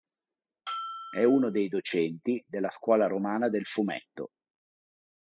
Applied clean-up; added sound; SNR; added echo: classical method spectral subtraction.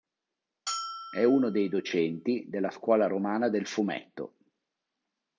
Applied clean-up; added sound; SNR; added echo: none; Bell; 11 dB; none.